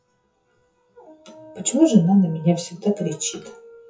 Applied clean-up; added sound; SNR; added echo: classical method WPE with log-MMSE.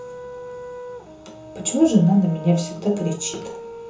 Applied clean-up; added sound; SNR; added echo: none; Brass instrument; 14 dB; reverberation time 0.6 s.